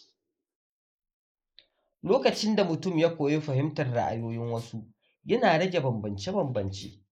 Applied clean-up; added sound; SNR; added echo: neural mask model Resemble Enhance denoiser.